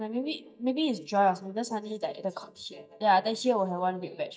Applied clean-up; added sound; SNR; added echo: neural mask model DeepFilterNet 3.